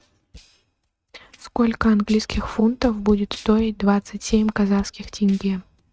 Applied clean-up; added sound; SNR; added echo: neural mask model RNNoise.